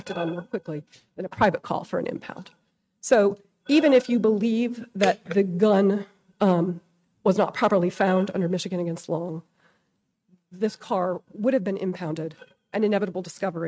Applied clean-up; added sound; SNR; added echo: neural mask model RNNoise.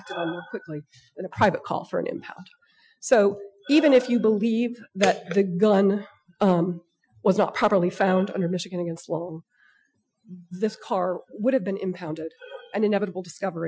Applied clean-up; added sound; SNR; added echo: classical method Wiener filter.